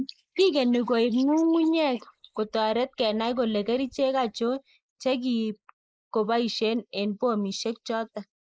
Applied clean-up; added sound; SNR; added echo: neural mask model Resemble Enhance denoiser.